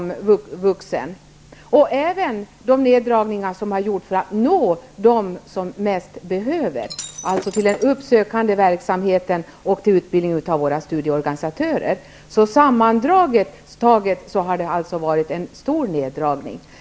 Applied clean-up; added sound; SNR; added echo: none; Shatter; 13 dB; none.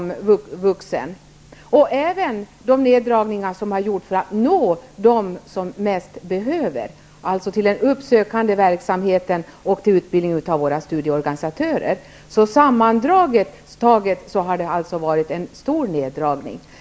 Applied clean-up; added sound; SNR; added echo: none; none; none; none.